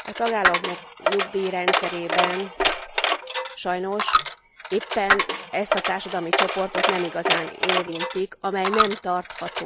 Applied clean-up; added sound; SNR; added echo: none; Coin (dropping); -2 dB; none.